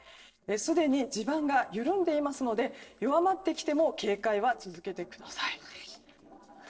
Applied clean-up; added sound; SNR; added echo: neural separator model SepFormer DNS4.